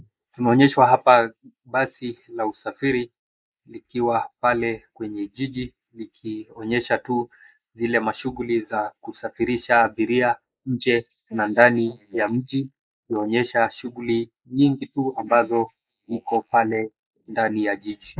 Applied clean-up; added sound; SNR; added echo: neural mask model Resemble Enhance denoiser.